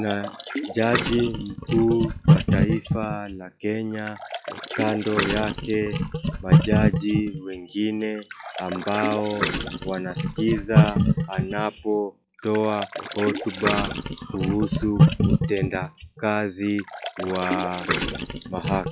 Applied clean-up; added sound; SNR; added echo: classical method log-MMSE.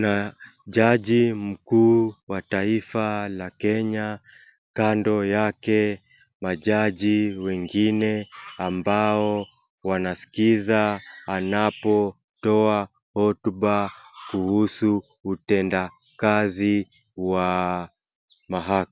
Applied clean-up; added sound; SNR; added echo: none; none; none; none.